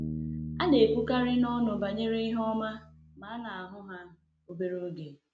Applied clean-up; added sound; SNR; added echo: none; Bass guitar; 11 dB; none.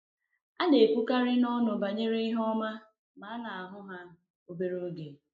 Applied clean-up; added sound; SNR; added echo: neural mask model Resemble Enhance denoiser.